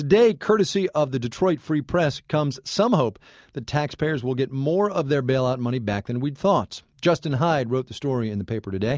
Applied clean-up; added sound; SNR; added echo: none; none; none; none.